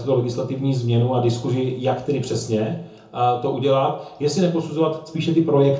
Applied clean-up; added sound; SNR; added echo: none; none; none; reverberation time 0.6 s.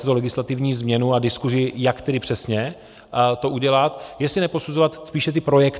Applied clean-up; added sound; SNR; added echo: none; none; none; none.